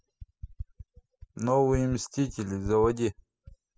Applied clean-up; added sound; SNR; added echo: classical method spectral subtraction.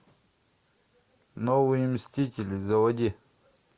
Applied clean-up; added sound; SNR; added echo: none; none; none; none.